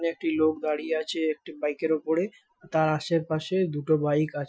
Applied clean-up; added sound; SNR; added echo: classical method Wiener filter.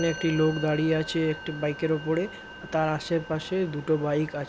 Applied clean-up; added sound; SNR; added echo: none; Musical instrument; 15 dB; none.